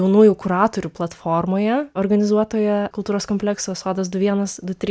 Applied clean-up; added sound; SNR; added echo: none; none; none; none.